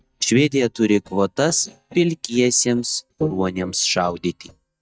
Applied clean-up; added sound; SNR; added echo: neural mask model DeepFilterNet 3.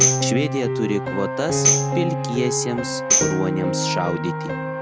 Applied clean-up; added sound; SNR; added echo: none; Tambourine + Piano; -4 dB; none.